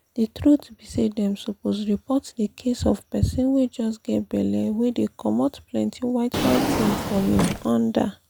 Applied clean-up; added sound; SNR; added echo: none; Drawer open or close; 3 dB; none.